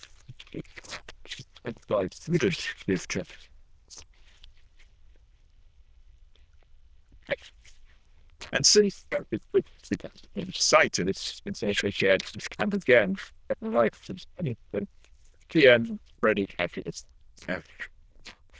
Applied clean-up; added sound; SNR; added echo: neural diffusion model UNIVERSE++.